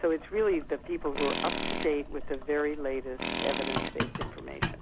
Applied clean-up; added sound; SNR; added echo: none; Boiling + Tools; 2 dB; none.